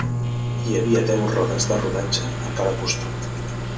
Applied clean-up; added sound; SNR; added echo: none; Microwave oven; 0 dB; reverberation time 0.2 s.